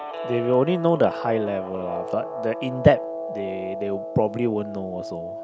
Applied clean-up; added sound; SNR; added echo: none; Guitar; 8 dB; none.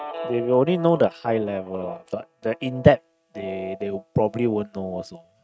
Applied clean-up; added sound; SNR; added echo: neural mask model RNNoise.